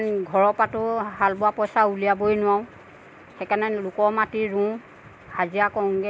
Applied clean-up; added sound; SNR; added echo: none; none; none; none.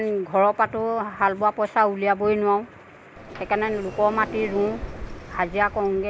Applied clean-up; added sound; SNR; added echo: none; Sliding door; 16 dB; none.